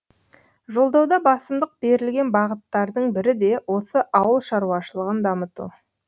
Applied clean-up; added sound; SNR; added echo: none; none; none; none.